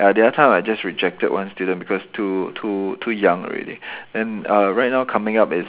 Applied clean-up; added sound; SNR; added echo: none; none; none; none.